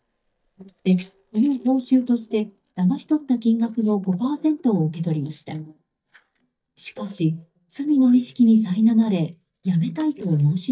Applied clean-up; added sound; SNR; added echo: neural mask model DeepFilterNet 3.